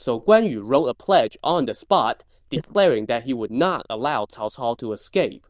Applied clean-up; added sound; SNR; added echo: neural diffusion model UNIVERSE++.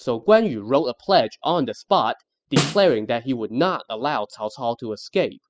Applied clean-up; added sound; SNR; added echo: classical method spectral subtraction.